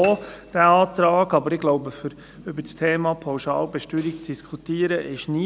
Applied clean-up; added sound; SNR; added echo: none; Piano; 18 dB; none.